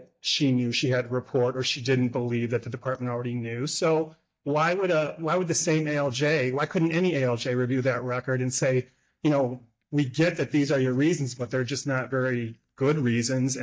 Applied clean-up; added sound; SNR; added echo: neural mask model DeepFilterNet 3.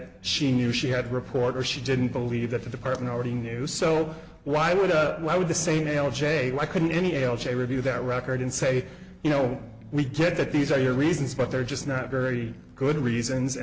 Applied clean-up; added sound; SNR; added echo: none; Electric guitar; 19 dB; none.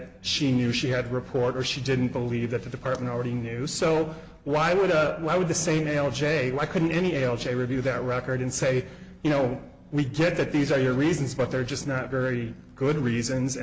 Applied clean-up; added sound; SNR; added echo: none; none; none; none.